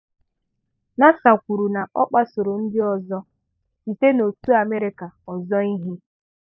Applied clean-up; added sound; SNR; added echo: neural mask model DeepFilterNet 3.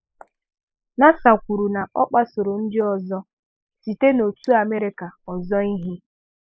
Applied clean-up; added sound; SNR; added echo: neural mask model Resemble Enhance denoiser.